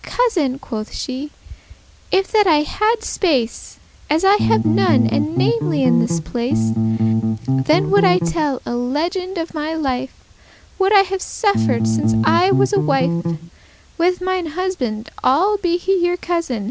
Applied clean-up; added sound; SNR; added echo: none; Bass guitar; -1 dB; none.